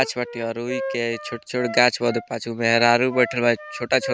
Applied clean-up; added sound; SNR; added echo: none; Wind instrument, woodwind instrument; 12 dB; none.